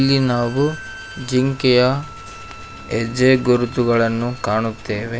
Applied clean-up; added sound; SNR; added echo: none; Squeak / Slam + Wind instrument, woodwind instrument; 18 dB; none.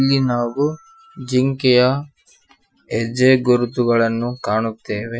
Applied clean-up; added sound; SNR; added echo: classical method Wiener filter.